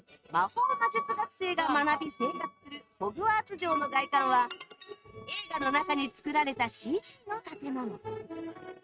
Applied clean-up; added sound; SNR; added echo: neural mask model RNNoise.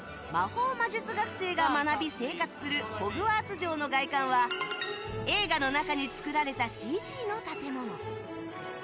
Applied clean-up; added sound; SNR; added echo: none; none; none; none.